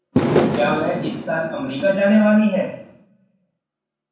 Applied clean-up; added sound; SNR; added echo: none; Fireworks; 3 dB; reverberation time 0.6 s.